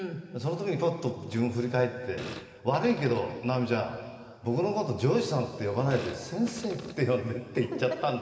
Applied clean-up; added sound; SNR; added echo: none; Fart; 14 dB; reverberation time 2.1 s.